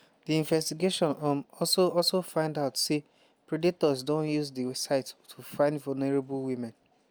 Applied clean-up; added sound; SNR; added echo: none; none; none; none.